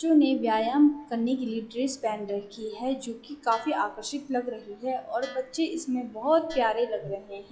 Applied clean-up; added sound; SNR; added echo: classical method log-MMSE.